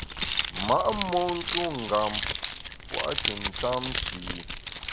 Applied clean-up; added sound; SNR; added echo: none; Keys jangling; -4 dB; none.